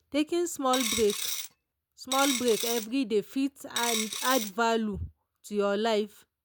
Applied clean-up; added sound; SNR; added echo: none; Coin (dropping); 4 dB; none.